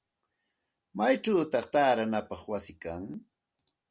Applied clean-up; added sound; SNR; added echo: none; none; none; none.